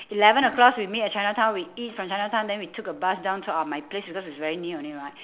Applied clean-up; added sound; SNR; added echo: none; none; none; none.